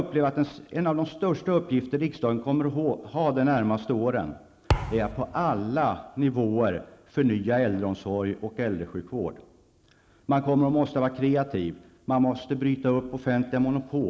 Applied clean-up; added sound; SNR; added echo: none; Thump, thud; 6 dB; none.